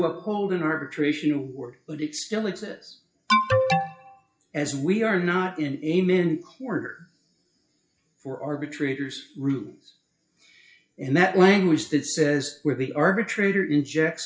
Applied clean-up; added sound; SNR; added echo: classical method WPE with log-MMSE.